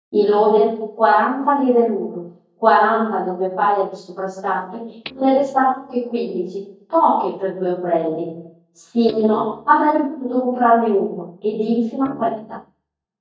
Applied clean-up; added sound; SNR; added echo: neural mask model DeepFilterNet 3.